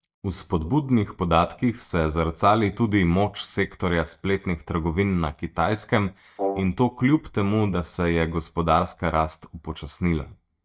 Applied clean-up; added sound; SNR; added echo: neural mask model DeepFilterNet 3.